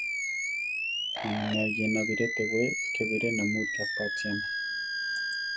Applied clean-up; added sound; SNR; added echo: none; Animal; -1 dB; none.